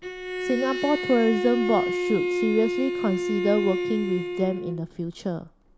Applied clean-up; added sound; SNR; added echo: none; Bowed string instrument; 3 dB; none.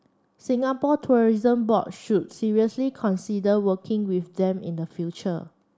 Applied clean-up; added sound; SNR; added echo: none; none; none; none.